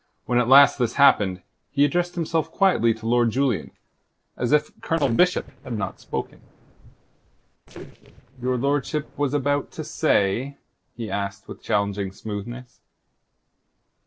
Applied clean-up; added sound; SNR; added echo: neural separator model SepFormer DNS4.